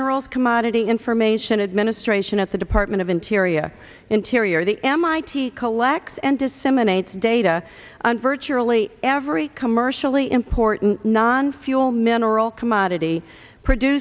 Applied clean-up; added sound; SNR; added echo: none; none; none; none.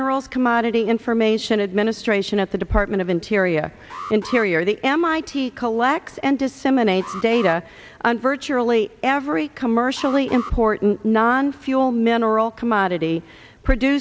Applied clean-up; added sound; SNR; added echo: none; Alarm; 18 dB; none.